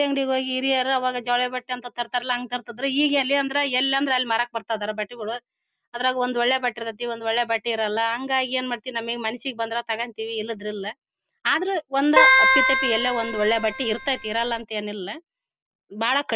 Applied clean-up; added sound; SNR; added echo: none; Keyboard (musical); -4 dB; none.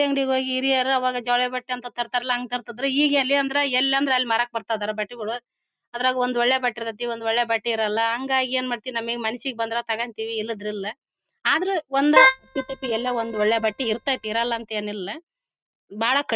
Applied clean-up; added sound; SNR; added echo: neural mask model RNNoise.